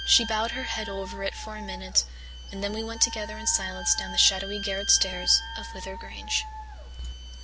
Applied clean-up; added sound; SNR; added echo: none; Bowed string instrument + Dog; 11 dB; none.